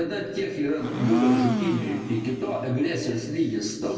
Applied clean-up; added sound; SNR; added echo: none; Domestic sounds, home sounds; 2 dB; reverberation time 2.1 s.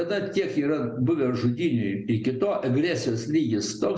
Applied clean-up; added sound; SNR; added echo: none; none; none; none.